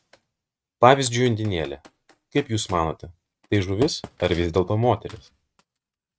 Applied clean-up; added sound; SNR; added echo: neural mask model RNNoise.